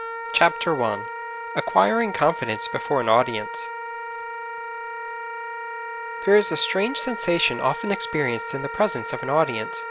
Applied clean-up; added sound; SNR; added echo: none; Wind instrument, woodwind instrument; 8 dB; none.